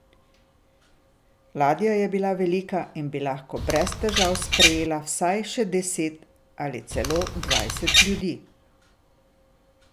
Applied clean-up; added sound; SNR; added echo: none; Bird vocalization, bird call, bird song; -4 dB; none.